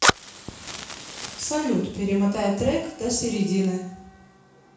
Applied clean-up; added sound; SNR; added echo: none; Fire; 5 dB; reverberation time 0.7 s.